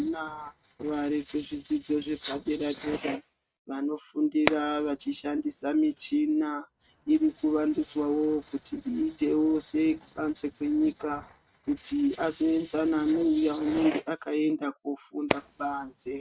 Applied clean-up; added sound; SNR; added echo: neural mask model RNNoise.